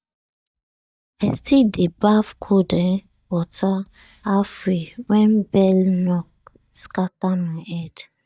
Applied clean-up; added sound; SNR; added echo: neural mask model DeepFilterNet 3.